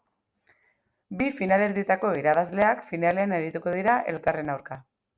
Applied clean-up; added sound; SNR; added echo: none; none; none; none.